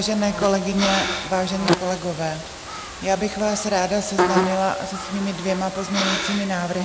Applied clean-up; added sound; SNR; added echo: none; Breathing + Buzz; 4 dB; none.